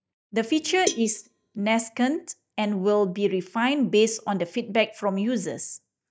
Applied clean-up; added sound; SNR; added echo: neural mask model DeepFilterNet 3.